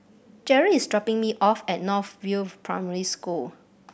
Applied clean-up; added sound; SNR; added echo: none; none; none; none.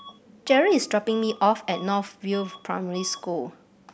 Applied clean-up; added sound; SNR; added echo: none; Bus / Alarm; 20 dB; none.